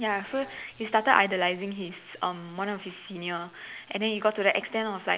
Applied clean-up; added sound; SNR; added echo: none; none; none; none.